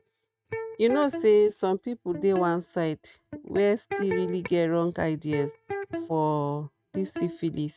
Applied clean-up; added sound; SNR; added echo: neural mask model RNNoise.